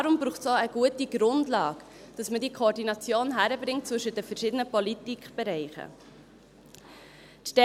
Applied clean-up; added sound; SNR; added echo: none; none; none; none.